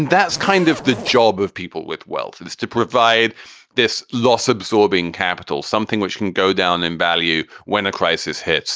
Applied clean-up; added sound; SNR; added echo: none; Zipper (clothing); 12 dB; none.